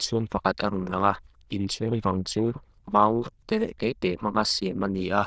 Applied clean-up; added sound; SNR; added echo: neural diffusion model UNIVERSE++.